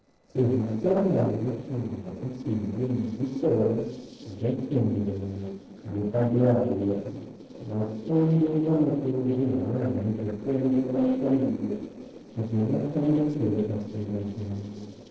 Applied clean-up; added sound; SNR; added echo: neural separator model SepFormer DNS4.